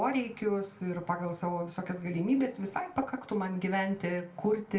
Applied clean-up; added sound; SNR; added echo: none; none; none; reverberation time 0.3 s.